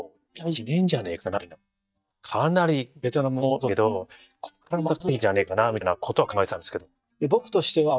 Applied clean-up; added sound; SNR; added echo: neural mask model DeepFilterNet 3.